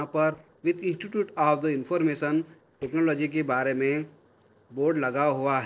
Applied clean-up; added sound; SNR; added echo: neural separator model SepFormer DNS4.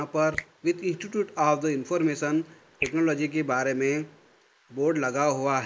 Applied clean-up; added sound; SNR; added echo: neural mask model Resemble Enhance denoiser.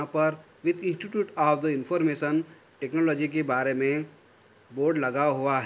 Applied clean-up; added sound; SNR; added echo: none; none; none; none.